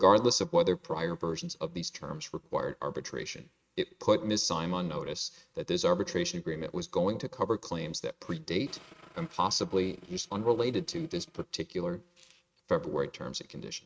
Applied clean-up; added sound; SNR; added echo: neural mask model RNNoise.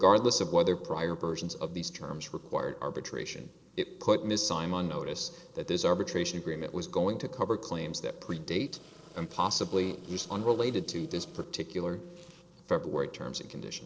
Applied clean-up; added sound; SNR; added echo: neural separator model SepFormer DNS4.